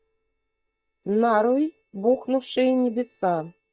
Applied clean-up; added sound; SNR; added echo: neural mask model DeepFilterNet 3.